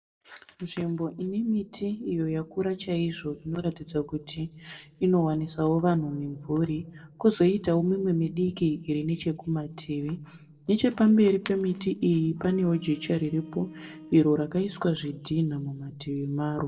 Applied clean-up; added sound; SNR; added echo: neural separator model SepFormer DNS4.